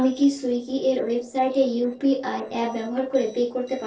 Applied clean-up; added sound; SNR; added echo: neural separator model SepFormer DNS4.